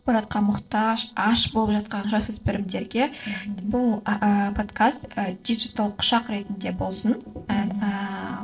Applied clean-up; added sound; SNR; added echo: neural separator model SepFormer DNS4.